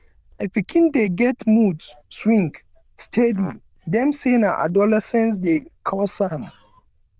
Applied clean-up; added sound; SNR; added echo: neural diffusion model UNIVERSE++.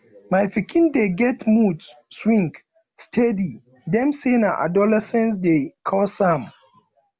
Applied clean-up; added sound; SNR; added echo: none; none; none; none.